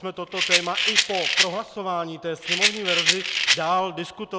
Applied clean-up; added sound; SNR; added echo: none; Rattle; -5 dB; none.